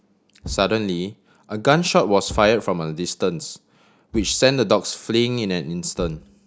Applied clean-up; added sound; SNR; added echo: none; Thump, thud; 19 dB; none.